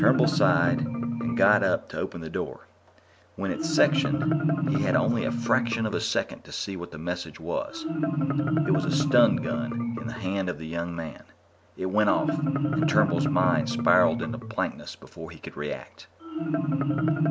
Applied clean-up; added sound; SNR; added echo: none; Marimba, xylophone; 0 dB; none.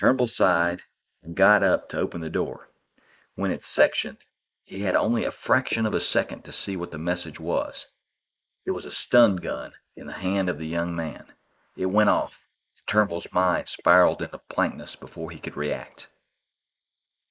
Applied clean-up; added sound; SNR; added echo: neural mask model Resemble Enhance denoiser.